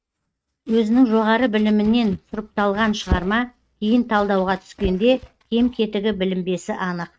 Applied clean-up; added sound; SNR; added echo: neural mask model RNNoise.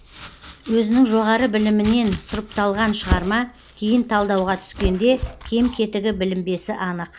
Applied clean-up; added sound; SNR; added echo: none; Domestic sounds, home sounds; 11 dB; none.